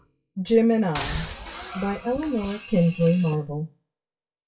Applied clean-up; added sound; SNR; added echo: classical method WPE with log-MMSE.